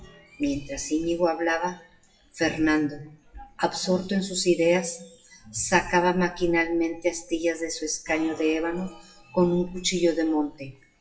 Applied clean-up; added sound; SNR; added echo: classical method WPE with log-MMSE.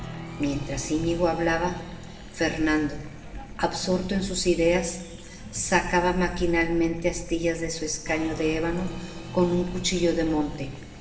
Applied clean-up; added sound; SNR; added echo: none; Applause; 15 dB; reverberation time 2.4 s.